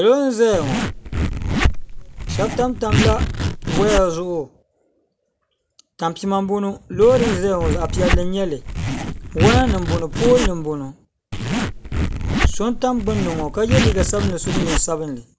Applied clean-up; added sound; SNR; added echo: none; Zipper (clothing); -1 dB; none.